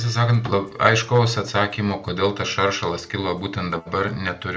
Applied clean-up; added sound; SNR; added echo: none; none; none; none.